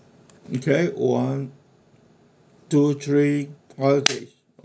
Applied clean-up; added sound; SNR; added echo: none; none; none; none.